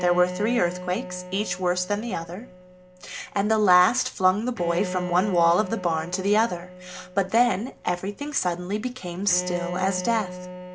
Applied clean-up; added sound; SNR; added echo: none; Bowed string instrument; 11 dB; none.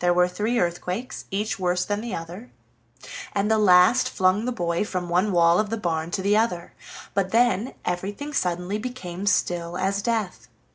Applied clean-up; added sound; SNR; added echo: none; none; none; none.